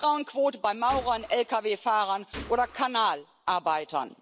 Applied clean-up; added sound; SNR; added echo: none; Gunshot, gunfire; 17 dB; none.